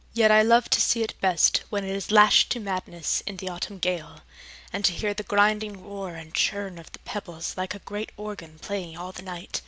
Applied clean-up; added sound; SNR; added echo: none; none; none; none.